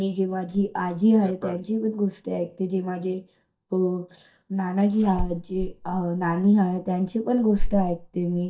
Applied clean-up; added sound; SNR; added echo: neural mask model DeepFilterNet 3.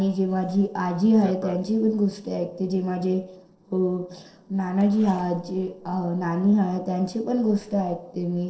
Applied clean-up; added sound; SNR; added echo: neural separator model SepFormer DNS4.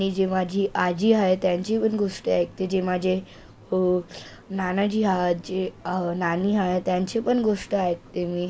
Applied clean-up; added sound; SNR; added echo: none; none; none; none.